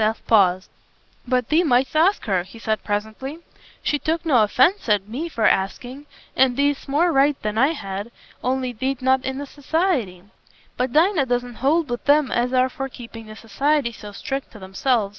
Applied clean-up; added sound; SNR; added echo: none; none; none; none.